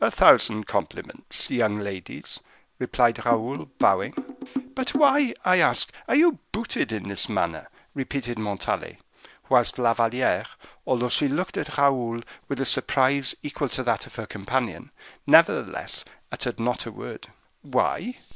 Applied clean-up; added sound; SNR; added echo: none; Drum; 7 dB; none.